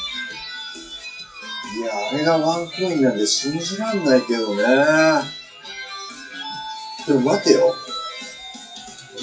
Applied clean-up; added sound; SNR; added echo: classical method WPE with log-MMSE.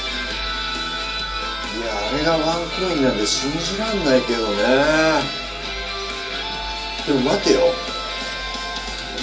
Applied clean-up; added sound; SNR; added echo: none; Musical instrument; 19 dB; reverberation time 0.3 s.